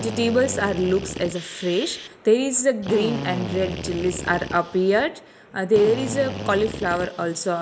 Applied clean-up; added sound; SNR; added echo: none; Drill; 10 dB; none.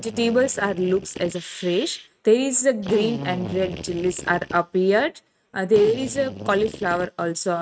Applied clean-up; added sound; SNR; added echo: neural mask model RNNoise.